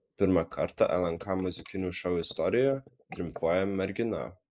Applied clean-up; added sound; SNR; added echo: neural mask model Resemble Enhance denoiser.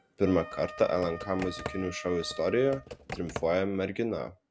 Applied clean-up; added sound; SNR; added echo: none; Computer keyboard + Wind instrument, woodwind instrument; 13 dB; none.